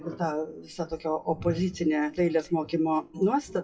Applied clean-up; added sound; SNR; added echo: classical method WPE with log-MMSE.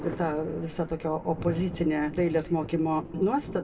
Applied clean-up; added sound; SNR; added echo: none; Thunder; 13 dB; reverberation time 1.5 s.